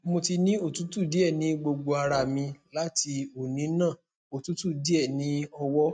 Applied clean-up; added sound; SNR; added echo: neural mask model RNNoise.